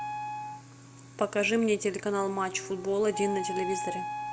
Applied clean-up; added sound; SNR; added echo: none; Wind instrument, woodwind instrument; 8 dB; none.